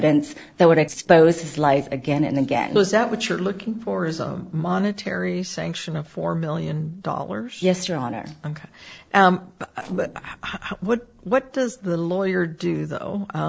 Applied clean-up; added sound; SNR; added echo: neural separator model SepFormer DNS4.